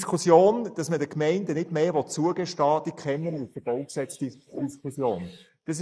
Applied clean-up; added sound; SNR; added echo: neural mask model Resemble Enhance denoiser.